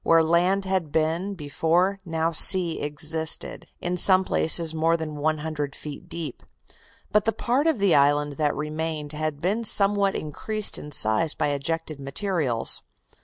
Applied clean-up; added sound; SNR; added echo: none; none; none; none.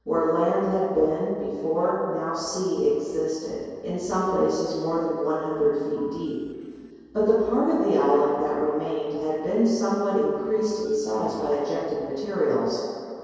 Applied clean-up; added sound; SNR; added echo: neural separator model SepFormer DNS4.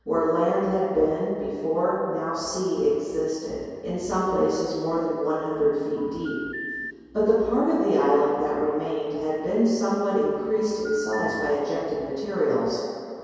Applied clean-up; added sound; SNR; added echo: none; Telephone; 14 dB; reverberation time 2.2 s.